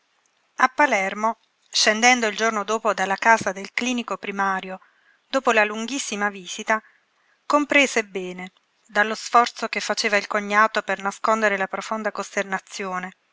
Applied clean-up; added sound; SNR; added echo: none; none; none; none.